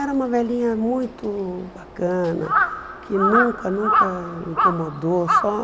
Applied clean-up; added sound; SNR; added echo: none; Crow; 1 dB; none.